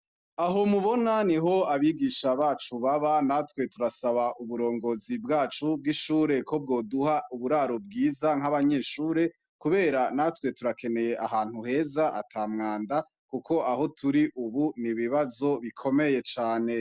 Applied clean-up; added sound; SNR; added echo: none; none; none; none.